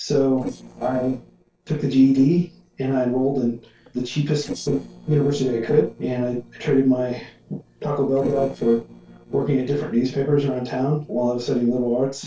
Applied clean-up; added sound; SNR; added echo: neural separator model SepFormer DNS4.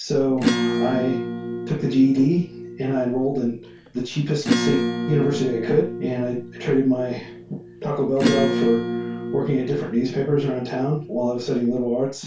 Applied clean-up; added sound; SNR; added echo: none; Acoustic guitar / Strum; 4 dB; reverberation time 0.2 s.